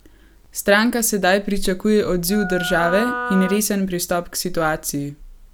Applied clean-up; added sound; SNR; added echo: none; Wind instrument, woodwind instrument; 7 dB; none.